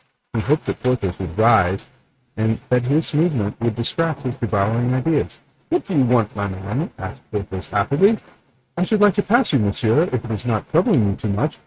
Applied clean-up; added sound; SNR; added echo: neural mask model RNNoise.